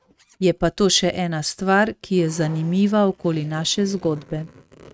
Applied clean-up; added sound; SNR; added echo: neural mask model RNNoise.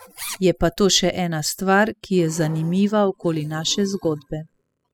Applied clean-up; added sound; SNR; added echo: classical method spectral subtraction.